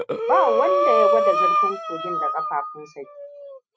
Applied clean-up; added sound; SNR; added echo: classical method Wiener filter.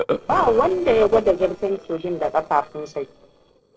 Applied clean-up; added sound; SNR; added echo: neural separator model SepFormer DNS4.